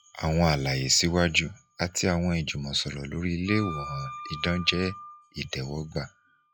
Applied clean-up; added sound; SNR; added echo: classical method log-MMSE.